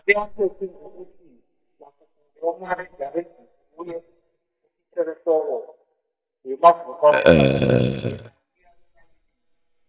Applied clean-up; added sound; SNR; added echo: neural mask model DeepFilterNet 3.